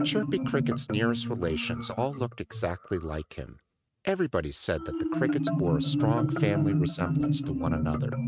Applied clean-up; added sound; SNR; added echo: neural mask model RNNoise.